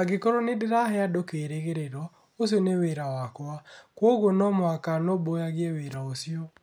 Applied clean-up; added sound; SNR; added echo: none; none; none; none.